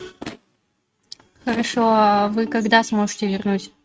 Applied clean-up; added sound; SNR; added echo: neural mask model RNNoise.